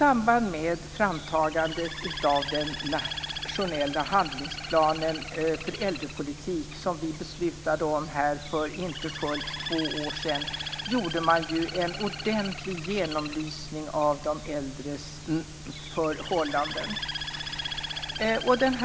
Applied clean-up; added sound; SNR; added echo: none; Bird; 10 dB; none.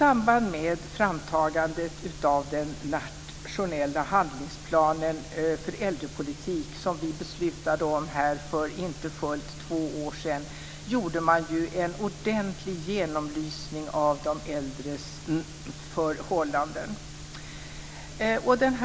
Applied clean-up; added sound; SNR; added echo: none; none; none; none.